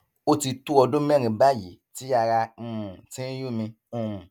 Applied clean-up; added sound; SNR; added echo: none; none; none; none.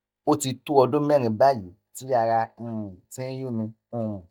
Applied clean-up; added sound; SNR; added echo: neural mask model DeepFilterNet 3.